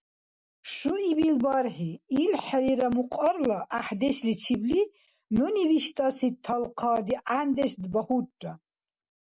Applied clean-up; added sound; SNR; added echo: none; none; none; none.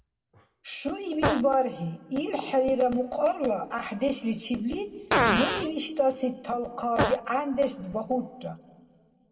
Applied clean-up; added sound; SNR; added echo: none; Fart; 5 dB; reverberation time 1.2 s.